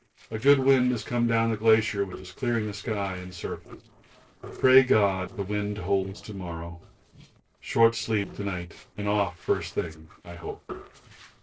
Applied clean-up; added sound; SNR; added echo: neural separator model SepFormer DNS4.